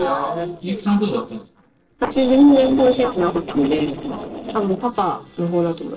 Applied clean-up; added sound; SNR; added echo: neural separator model SepFormer DNS4.